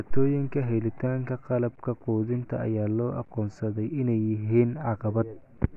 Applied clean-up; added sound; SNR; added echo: none; none; none; none.